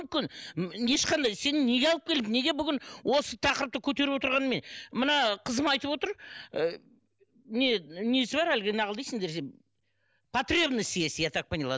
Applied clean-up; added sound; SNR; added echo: none; none; none; none.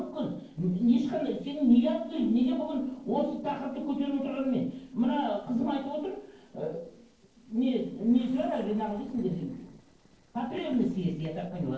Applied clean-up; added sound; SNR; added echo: neural separator model SepFormer DNS4.